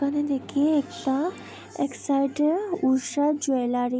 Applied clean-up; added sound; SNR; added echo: none; none; none; none.